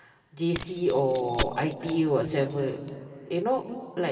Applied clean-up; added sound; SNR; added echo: none; Keys jangling; 6 dB; reverberation time 2.8 s.